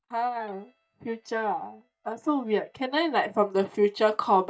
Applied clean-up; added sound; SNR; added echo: neural mask model DeepFilterNet 3.